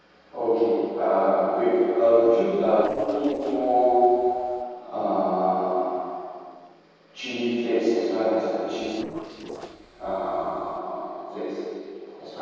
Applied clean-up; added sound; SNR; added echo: neural separator model SepFormer DNS4.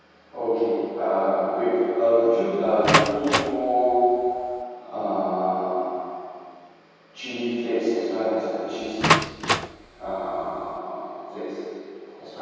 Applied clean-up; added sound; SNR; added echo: none; Door; 1 dB; reverberation time 2.2 s.